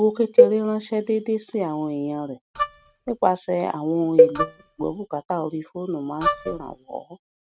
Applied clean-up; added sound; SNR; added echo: neural mask model RNNoise.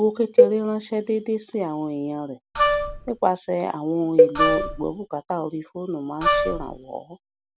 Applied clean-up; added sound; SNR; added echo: none; Cowbell + Wind instrument, woodwind instrument; -4 dB; none.